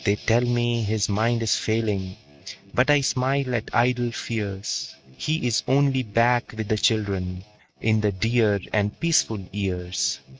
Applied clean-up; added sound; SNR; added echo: neural mask model RNNoise.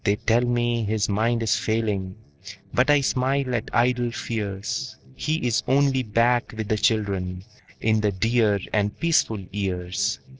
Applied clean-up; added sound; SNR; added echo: neural separator model SepFormer DNS4.